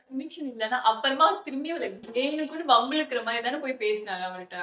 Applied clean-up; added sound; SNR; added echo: neural mask model DeepFilterNet 3.